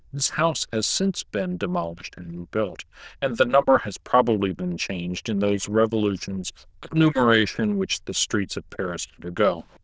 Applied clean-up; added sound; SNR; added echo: neural diffusion model UNIVERSE++.